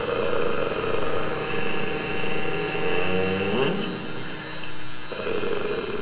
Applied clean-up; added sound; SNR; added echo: none; Wind instrument, woodwind instrument; 13 dB; reverberation time 2.9 s.